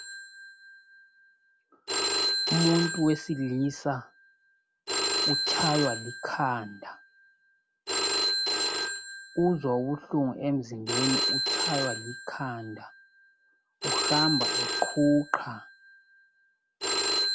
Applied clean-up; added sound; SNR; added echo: none; Telephone; 1 dB; none.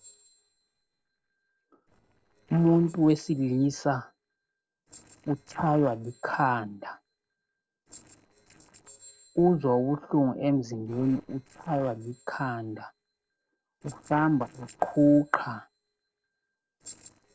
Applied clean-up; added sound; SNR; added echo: neural separator model SepFormer DNS4.